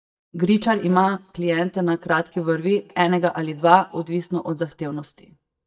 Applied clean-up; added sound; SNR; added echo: neural mask model DeepFilterNet 3.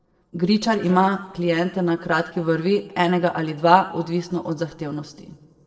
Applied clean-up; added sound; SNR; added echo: neural separator model SepFormer DNS4.